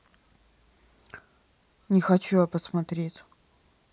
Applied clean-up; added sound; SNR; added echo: none; none; none; none.